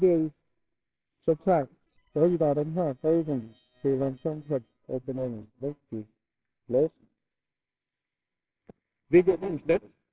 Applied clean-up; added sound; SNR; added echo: neural separator model SepFormer WHAMR!.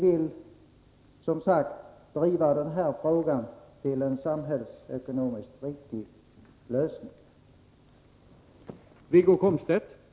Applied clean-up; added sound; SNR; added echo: none; none; none; none.